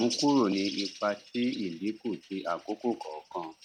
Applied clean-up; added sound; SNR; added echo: neural mask model RNNoise.